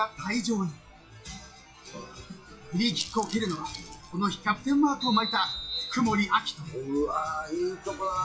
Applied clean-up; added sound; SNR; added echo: classical method WPE with log-MMSE.